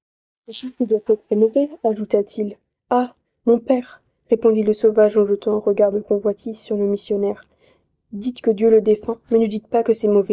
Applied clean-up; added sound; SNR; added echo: neural mask model DeepFilterNet 3.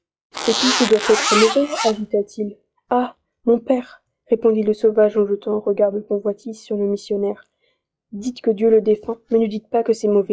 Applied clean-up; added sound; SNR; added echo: classical method log-MMSE.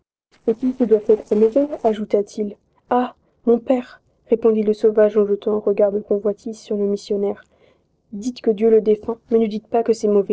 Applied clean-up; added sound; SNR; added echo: neural separator model SepFormer DNS4.